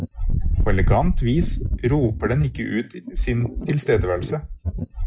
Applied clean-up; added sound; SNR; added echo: classical method log-MMSE.